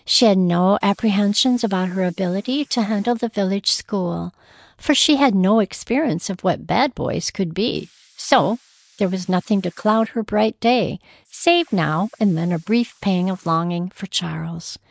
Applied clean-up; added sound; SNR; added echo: neural mask model Resemble Enhance denoiser.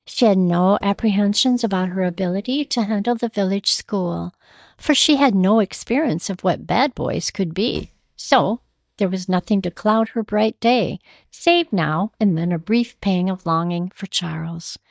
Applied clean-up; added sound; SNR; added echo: neural mask model DeepFilterNet 3.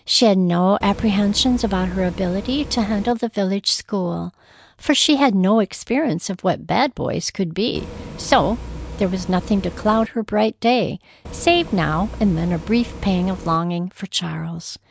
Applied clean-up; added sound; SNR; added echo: none; Bus; 12 dB; none.